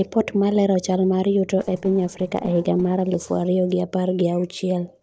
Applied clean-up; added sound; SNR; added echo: neural separator model SepFormer DNS4.